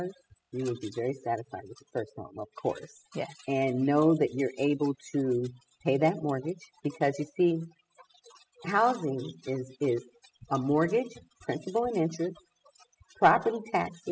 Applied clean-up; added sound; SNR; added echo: classical method spectral subtraction.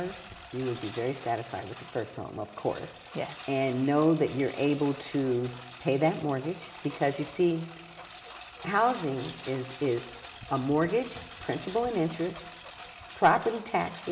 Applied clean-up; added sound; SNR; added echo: none; Engine; 15 dB; none.